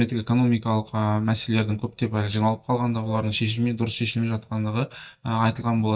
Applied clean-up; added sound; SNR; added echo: neural mask model DeepFilterNet 3.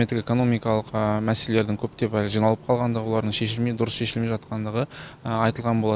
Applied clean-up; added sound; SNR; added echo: none; none; none; none.